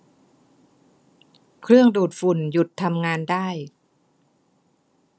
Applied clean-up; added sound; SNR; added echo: none; none; none; none.